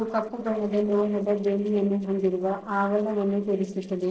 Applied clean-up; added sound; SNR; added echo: neural separator model SepFormer DNS4.